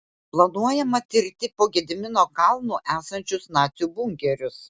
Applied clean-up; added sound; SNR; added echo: none; none; none; none.